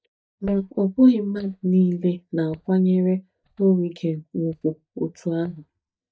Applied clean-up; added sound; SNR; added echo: neural mask model DeepFilterNet 3.